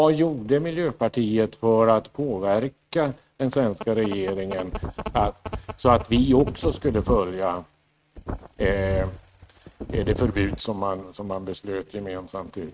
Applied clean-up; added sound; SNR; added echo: neural mask model RNNoise.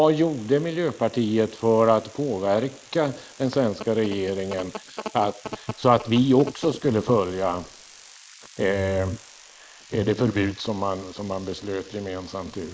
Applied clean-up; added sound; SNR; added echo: neural mask model Resemble Enhance denoiser.